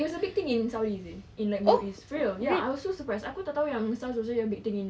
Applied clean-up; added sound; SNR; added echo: none; none; none; none.